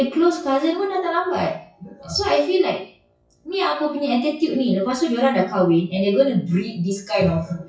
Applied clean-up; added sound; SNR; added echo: classical method WPE with log-MMSE.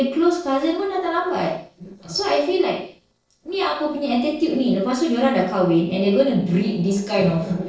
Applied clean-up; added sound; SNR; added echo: neural separator model SepFormer DNS4.